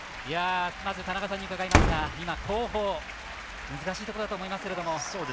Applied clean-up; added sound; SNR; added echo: none; Slam; -2 dB; none.